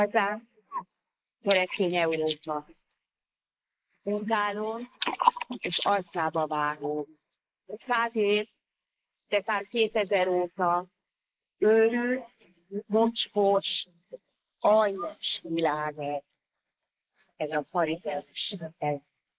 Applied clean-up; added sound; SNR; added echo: neural mask model Resemble Enhance denoiser.